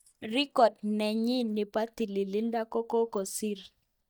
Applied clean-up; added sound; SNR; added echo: neural mask model DeepFilterNet 3.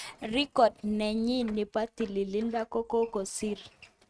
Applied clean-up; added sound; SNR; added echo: neural mask model RNNoise.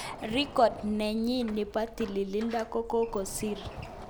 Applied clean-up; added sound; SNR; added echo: none; Door; 14 dB; none.